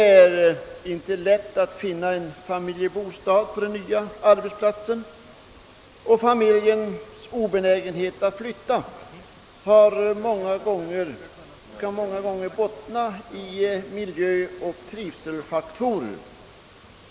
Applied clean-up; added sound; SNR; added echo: none; none; none; none.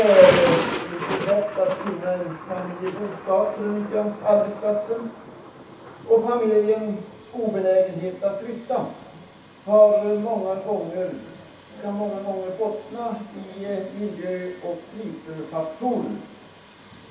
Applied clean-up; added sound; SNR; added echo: none; Thunder; 11 dB; reverberation time 0.7 s.